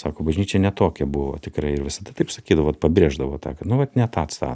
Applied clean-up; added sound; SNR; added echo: none; none; none; none.